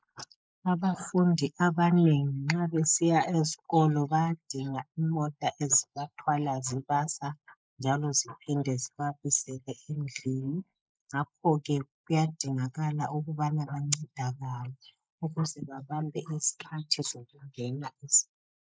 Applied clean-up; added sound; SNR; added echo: neural mask model Resemble Enhance denoiser.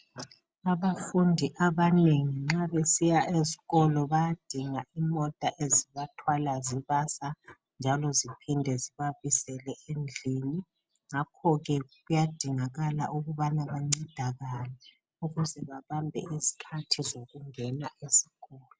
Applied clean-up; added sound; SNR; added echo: none; none; none; none.